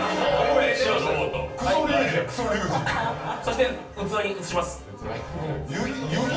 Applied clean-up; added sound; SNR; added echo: none; none; none; reverberation time 0.3 s.